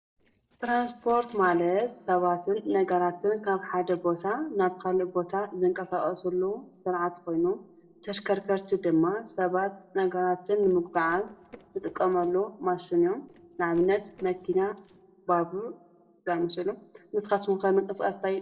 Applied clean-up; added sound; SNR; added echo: neural separator model SepFormer DNS4.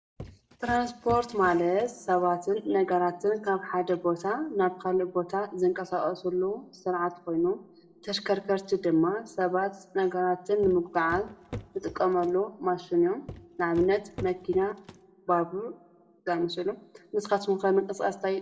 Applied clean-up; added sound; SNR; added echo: none; Walk, footsteps; 16 dB; reverberation time 0.6 s.